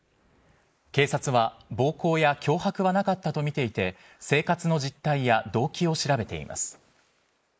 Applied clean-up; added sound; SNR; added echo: neural mask model Resemble Enhance denoiser.